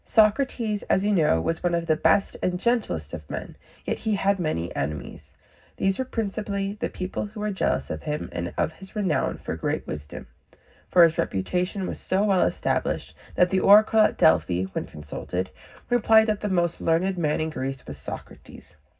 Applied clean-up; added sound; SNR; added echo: none; none; none; reverberation time 0.4 s.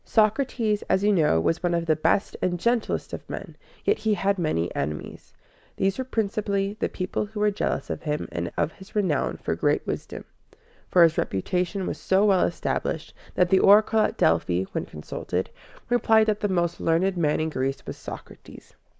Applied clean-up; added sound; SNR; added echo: none; none; none; none.